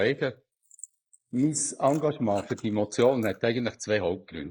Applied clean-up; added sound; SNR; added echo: neural mask model Resemble Enhance denoiser.